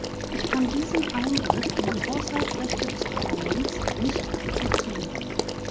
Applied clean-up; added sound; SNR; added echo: none; Water / Liquid; -3 dB; none.